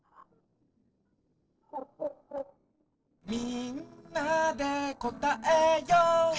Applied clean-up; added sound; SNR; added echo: neural separator model SepFormer DNS4.